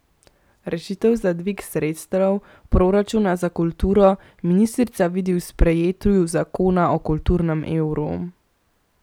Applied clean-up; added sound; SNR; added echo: none; none; none; none.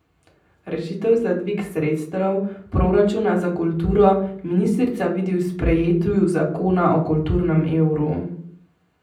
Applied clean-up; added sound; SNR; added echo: none; none; none; reverberation time 0.6 s.